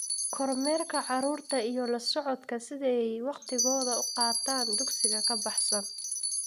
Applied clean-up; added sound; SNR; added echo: none; Bell; 1 dB; none.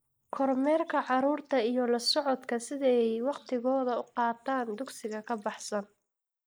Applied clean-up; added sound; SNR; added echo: neural mask model Resemble Enhance denoiser.